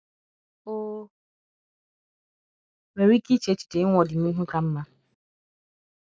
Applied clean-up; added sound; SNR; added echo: neural mask model DeepFilterNet 3.